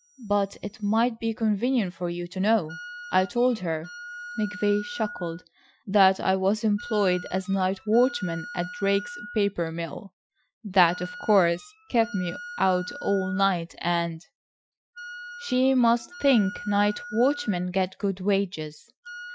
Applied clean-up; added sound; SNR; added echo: classical method Wiener filter.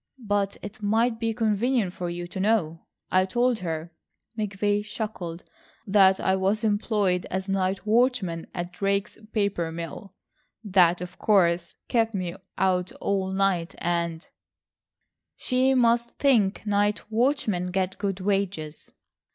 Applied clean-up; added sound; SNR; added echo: neural mask model Resemble Enhance denoiser.